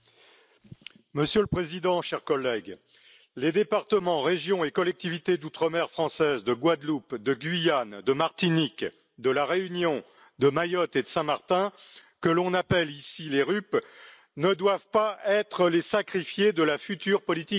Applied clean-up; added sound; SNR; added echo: none; none; none; none.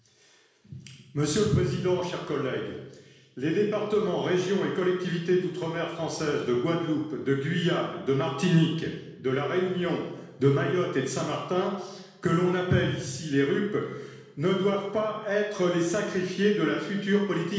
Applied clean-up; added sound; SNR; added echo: none; none; none; reverberation time 1.1 s.